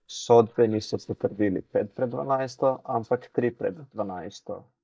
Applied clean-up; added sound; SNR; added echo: neural mask model DeepFilterNet 3.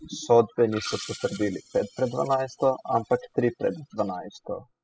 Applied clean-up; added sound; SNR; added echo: classical method spectral subtraction.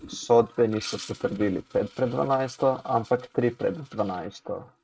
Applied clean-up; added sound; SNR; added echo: neural mask model RNNoise.